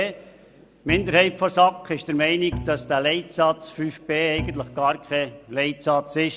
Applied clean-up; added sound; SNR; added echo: none; Bowed string instrument; 13 dB; none.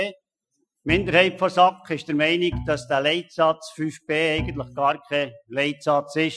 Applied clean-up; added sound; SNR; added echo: classical method Wiener filter.